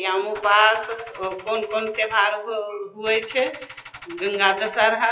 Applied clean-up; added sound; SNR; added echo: classical method WPE with log-MMSE.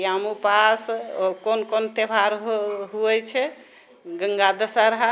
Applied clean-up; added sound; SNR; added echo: none; none; none; none.